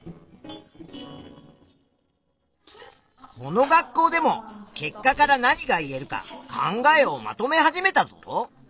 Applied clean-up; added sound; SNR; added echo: neural separator model SepFormer DNS4.